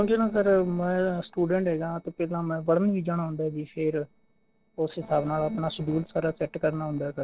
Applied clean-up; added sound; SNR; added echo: neural separator model SepFormer DNS4.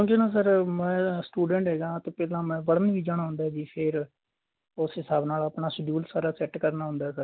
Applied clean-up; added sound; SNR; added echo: none; none; none; none.